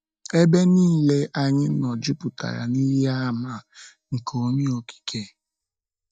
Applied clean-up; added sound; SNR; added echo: neural mask model DeepFilterNet 3.